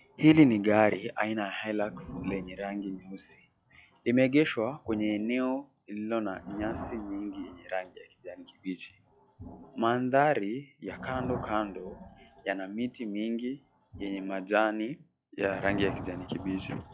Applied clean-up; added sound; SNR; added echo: classical method log-MMSE.